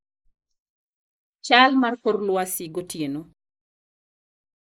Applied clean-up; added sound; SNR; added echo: neural mask model Resemble Enhance denoiser.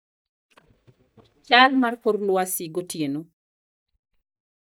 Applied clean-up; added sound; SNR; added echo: neural mask model DeepFilterNet 3.